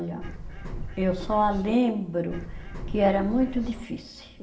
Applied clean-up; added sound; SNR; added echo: none; Bird; 8 dB; reverberation time 1.6 s.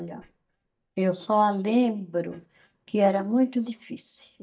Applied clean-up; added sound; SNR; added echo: neural mask model DeepFilterNet 3.